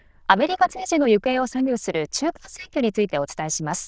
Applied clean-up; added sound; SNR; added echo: neural diffusion model UNIVERSE++.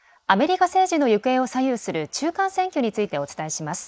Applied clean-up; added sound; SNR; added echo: neural mask model Resemble Enhance denoiser.